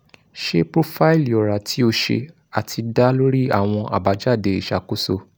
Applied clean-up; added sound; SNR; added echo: none; none; none; none.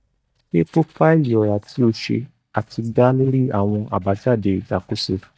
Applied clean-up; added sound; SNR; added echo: neural mask model DeepFilterNet 3.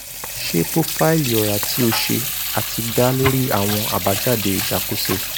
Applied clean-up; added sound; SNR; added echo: none; Sink (filling or washing) / Water tap, faucet; 3 dB; none.